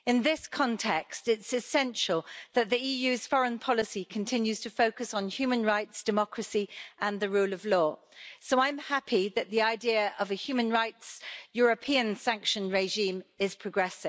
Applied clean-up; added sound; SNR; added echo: none; none; none; none.